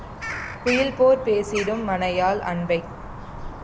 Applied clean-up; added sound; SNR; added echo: none; Bird vocalization, bird call, bird song; 10 dB; none.